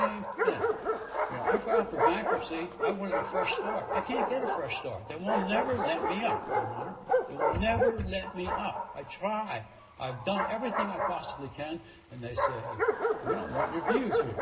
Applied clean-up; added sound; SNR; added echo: none; Bark; -3 dB; reverberation time 0.2 s.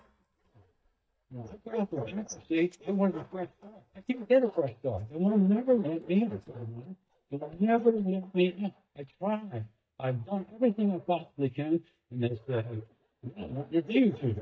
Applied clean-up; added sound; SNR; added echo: neural mask model DeepFilterNet 3.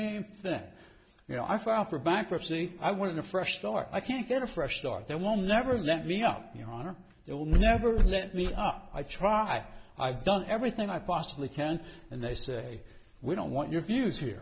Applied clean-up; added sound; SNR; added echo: none; none; none; none.